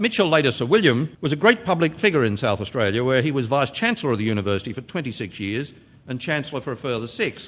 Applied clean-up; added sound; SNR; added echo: none; none; none; none.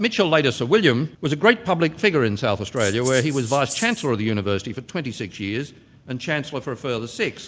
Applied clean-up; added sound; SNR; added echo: none; Rattle (instrument); 12 dB; none.